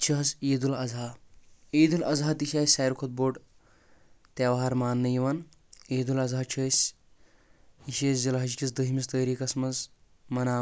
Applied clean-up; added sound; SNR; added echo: none; none; none; none.